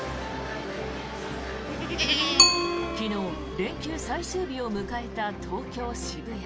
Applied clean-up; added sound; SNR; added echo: none; Bicycle + Livestock, farm animals, working animals; -4 dB; none.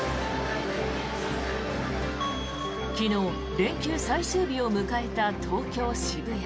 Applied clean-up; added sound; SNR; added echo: none; none; none; none.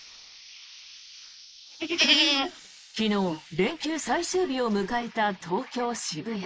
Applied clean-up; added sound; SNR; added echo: neural mask model Resemble Enhance denoiser.